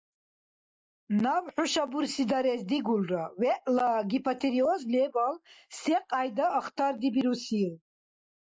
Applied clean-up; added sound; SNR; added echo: neural mask model Resemble Enhance denoiser.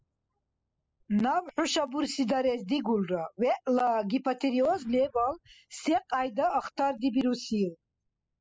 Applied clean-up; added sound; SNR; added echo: classical method spectral subtraction.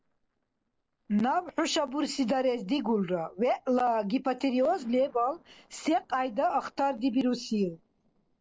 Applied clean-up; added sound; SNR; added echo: neural separator model SepFormer DNS4.